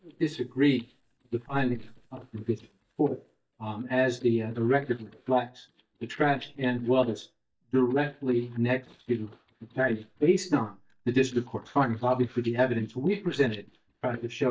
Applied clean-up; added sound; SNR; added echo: neural mask model DeepFilterNet 3.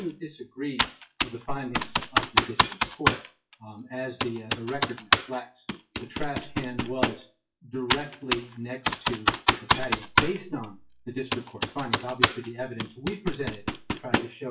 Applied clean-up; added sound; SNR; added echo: classical method WPE with log-MMSE.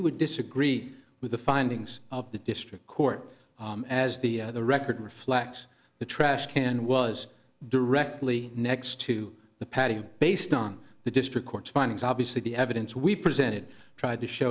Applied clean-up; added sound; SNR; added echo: none; none; none; none.